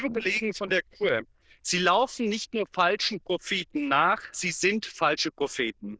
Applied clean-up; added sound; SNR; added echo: neural diffusion model UNIVERSE++.